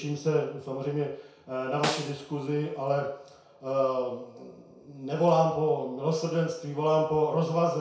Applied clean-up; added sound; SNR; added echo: none; Snare drum; 9 dB; reverberation time 0.6 s.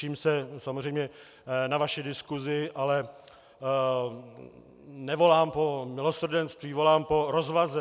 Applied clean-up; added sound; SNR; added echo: none; none; none; none.